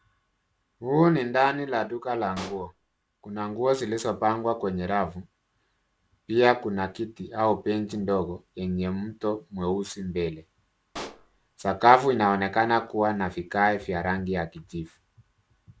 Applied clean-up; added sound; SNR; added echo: none; Explosion; 18 dB; none.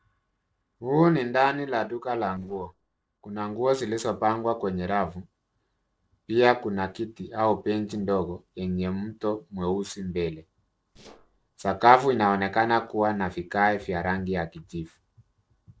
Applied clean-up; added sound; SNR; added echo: neural separator model SepFormer DNS4.